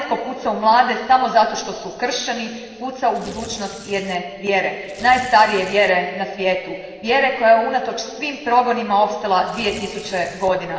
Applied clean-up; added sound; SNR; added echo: none; Tearing; 20 dB; reverberation time 1.6 s.